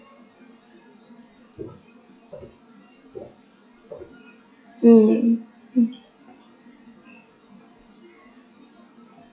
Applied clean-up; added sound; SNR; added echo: classical method WPE with log-MMSE.